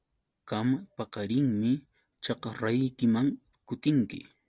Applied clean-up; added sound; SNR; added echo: none; none; none; none.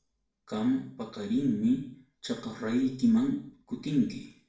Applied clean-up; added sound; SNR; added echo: none; none; none; reverberation time 0.5 s.